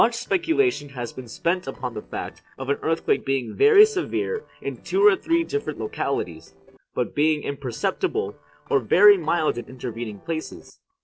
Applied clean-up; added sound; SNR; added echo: neural separator model SepFormer DNS4.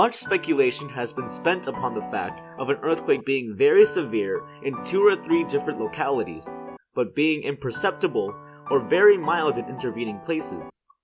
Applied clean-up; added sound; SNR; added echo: none; Piano; 13 dB; none.